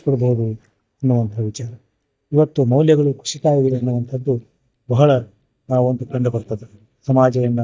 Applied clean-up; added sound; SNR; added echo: neural mask model DeepFilterNet 3.